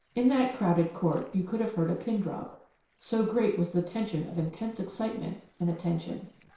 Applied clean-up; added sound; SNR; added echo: neural separator model SepFormer DNS4.